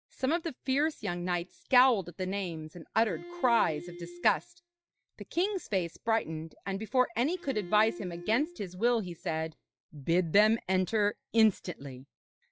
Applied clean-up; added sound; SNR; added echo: classical method log-MMSE.